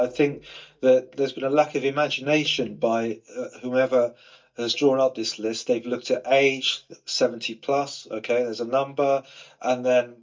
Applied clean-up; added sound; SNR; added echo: neural mask model DeepFilterNet 3.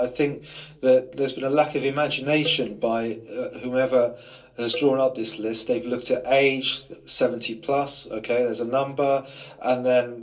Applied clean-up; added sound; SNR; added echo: neural separator model SepFormer DNS4.